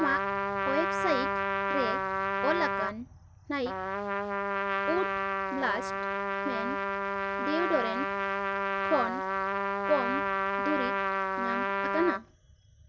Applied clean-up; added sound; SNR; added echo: none; Trumpet; -3 dB; none.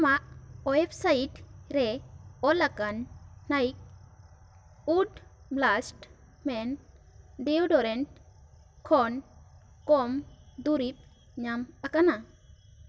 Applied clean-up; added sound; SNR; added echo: none; none; none; none.